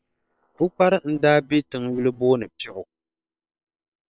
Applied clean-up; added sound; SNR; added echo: neural separator model SepFormer WHAM!.